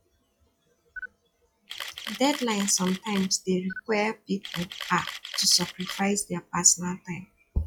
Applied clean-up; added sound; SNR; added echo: classical method log-MMSE.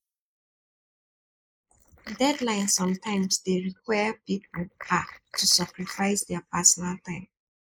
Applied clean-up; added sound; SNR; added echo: neural mask model Resemble Enhance denoiser.